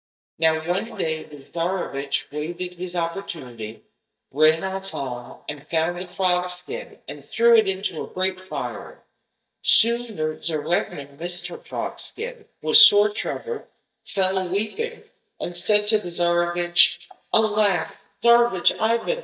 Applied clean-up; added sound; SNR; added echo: neural mask model DeepFilterNet 3.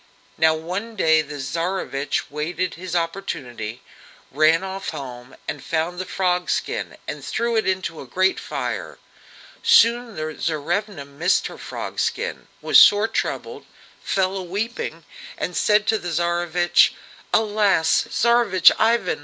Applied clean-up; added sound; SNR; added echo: none; none; none; none.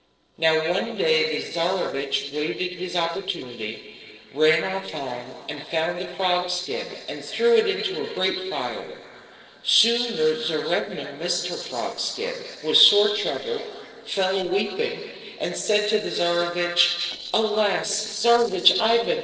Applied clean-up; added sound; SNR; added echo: neural separator model SepFormer DNS4.